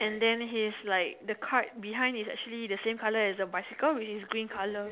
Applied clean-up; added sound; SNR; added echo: none; none; none; none.